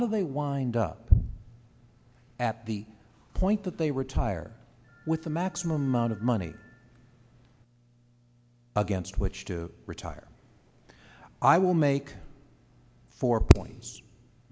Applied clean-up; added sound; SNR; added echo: none; none; none; none.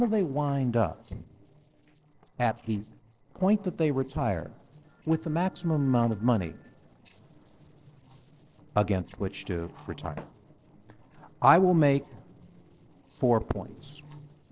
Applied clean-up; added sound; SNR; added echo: neural separator model SepFormer DNS4.